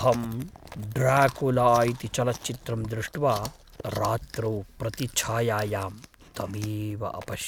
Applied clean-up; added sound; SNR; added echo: none; Chewing, mastication; 17 dB; none.